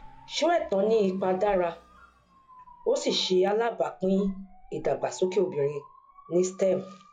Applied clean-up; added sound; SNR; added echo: classical method log-MMSE.